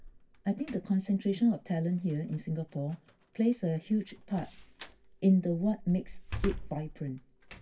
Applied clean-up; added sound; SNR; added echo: none; Slam; 13 dB; reverberation time 0.2 s.